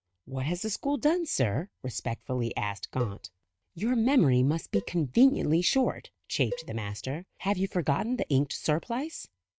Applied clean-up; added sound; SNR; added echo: neural mask model RNNoise.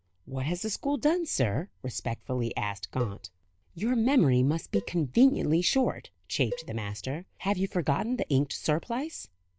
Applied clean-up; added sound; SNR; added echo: none; Cowbell; 15 dB; none.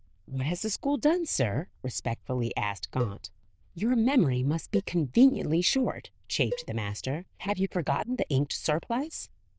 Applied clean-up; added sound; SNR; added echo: neural diffusion model UNIVERSE++.